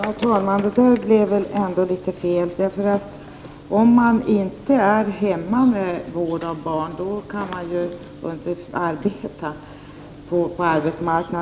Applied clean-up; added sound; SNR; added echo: none; none; none; none.